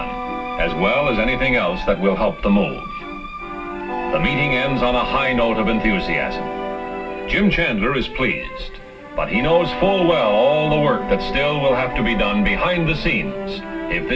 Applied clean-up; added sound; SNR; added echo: none; Wind instrument, woodwind instrument; 11 dB; reverberation time 0.2 s.